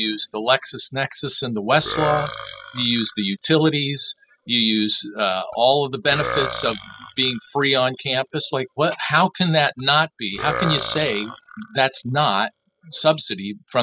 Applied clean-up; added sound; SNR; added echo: classical method spectral subtraction.